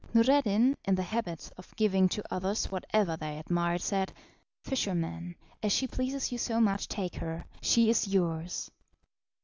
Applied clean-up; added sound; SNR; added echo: none; none; none; none.